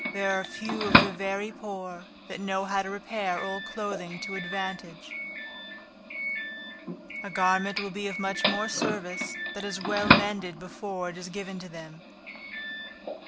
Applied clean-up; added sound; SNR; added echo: none; Doorbell; -2 dB; none.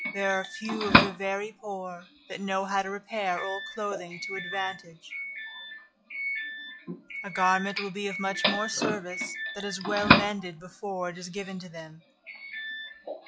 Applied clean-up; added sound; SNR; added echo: classical method log-MMSE.